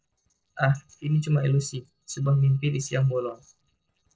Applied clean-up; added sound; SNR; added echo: neural separator model SepFormer DNS4.